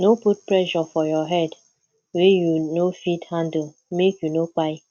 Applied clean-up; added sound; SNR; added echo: none; none; none; none.